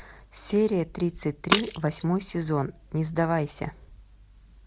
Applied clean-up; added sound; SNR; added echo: none; Shatter; 6 dB; none.